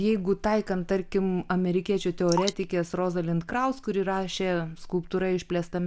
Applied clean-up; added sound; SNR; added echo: none; Drip; 12 dB; none.